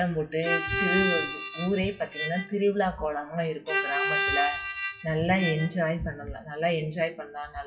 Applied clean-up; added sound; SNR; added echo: classical method WPE with log-MMSE.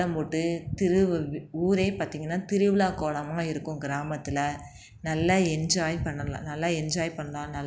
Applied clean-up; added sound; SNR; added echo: none; none; none; none.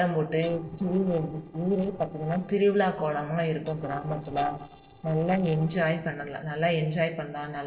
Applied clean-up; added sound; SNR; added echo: neural separator model SepFormer DNS4.